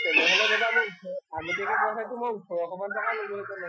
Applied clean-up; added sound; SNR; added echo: classical method Wiener filter.